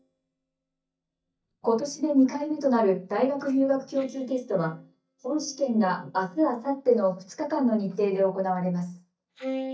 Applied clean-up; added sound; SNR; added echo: neural mask model DeepFilterNet 3.